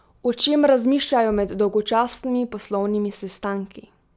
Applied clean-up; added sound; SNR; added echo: none; none; none; none.